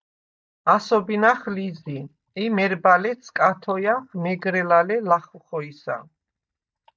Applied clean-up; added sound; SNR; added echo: neural mask model DeepFilterNet 3.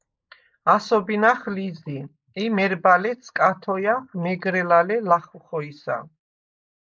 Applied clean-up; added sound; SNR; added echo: neural mask model Resemble Enhance denoiser.